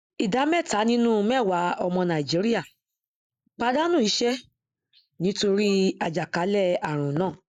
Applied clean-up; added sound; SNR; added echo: neural mask model Resemble Enhance denoiser.